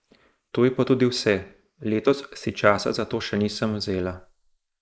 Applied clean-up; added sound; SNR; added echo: neural mask model Resemble Enhance denoiser.